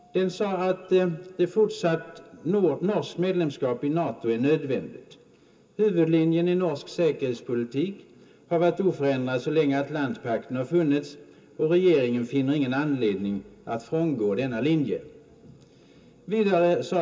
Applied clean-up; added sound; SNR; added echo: none; none; none; reverberation time 0.2 s.